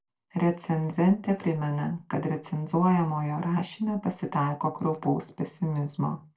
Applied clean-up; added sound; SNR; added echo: none; none; none; reverberation time 0.2 s.